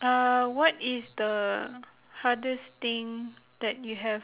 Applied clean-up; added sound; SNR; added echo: none; none; none; none.